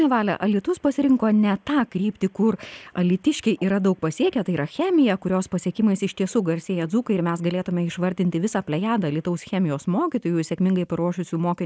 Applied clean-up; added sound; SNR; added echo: none; none; none; none.